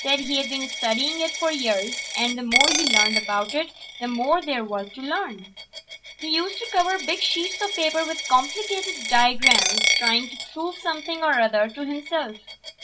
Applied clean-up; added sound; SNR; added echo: none; Coin (dropping); 2 dB; reverberation time 0.2 s.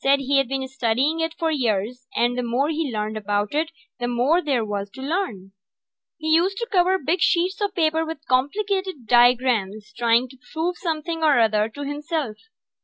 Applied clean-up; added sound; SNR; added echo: none; none; none; none.